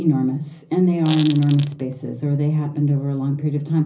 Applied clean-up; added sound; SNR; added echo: none; Fart; 15 dB; reverberation time 0.5 s.